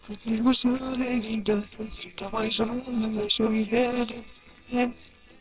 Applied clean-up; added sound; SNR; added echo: neural separator model SepFormer WHAMR!.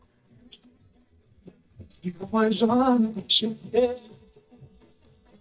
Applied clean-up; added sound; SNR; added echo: neural mask model DeepFilterNet 3.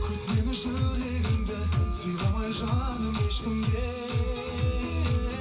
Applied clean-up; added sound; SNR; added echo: none; Wind instrument, woodwind instrument; 20 dB; reverberation time 0.2 s.